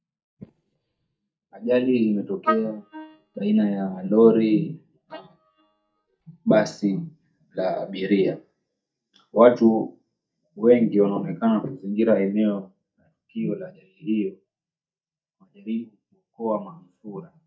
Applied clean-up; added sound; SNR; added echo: neural mask model DeepFilterNet 3.